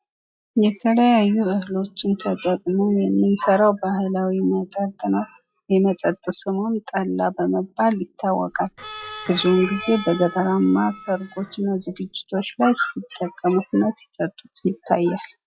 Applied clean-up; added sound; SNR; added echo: classical method log-MMSE.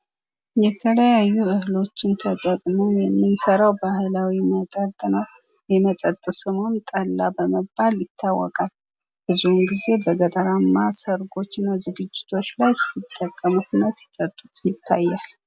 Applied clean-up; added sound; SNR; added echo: none; none; none; none.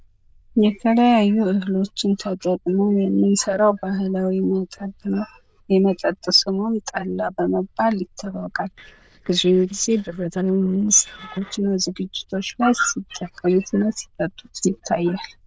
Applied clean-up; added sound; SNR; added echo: neural diffusion model UNIVERSE++.